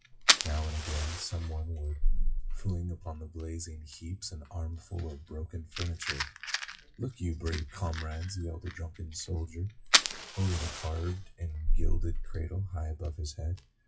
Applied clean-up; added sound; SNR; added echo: classical method WPE with log-MMSE.